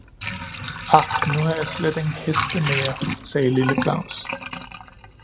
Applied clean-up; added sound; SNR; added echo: none; Sink (filling or washing) / Water; 5 dB; none.